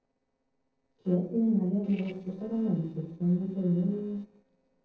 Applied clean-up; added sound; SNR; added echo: neural separator model SepFormer DNS4.